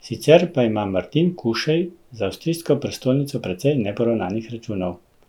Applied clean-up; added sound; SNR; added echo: none; none; none; none.